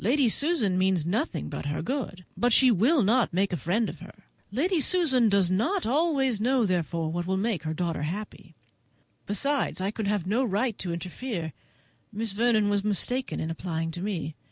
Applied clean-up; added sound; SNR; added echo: none; none; none; none.